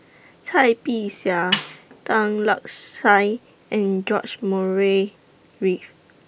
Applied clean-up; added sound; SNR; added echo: none; Snare drum; 7 dB; none.